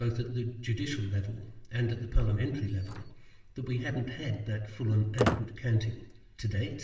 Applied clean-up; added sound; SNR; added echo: none; Squeak; 7 dB; reverberation time 0.8 s.